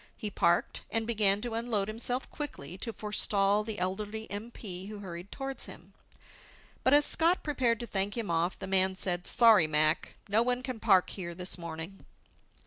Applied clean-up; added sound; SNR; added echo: none; none; none; none.